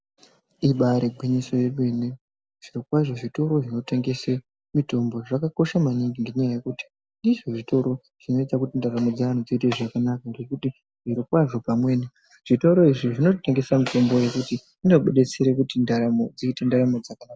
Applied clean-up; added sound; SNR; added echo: none; none; none; none.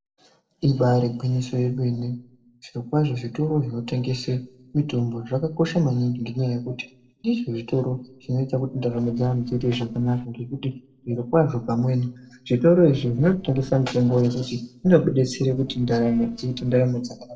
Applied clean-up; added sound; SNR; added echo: neural separator model SepFormer DNS4.